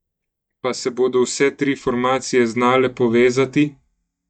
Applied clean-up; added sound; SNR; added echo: neural mask model DeepFilterNet 3.